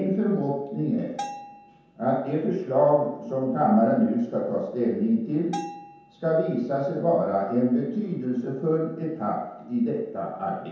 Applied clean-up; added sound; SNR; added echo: none; Bell; 15 dB; reverberation time 0.9 s.